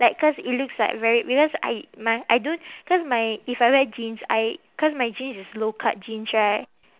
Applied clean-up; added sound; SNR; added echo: none; none; none; none.